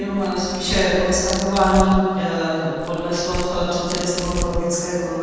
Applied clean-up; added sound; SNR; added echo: none; Tearing; 9 dB; reverberation time 2.0 s.